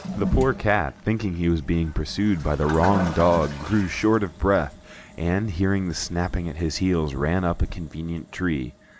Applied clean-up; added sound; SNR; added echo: none; Toilet flush; 12 dB; none.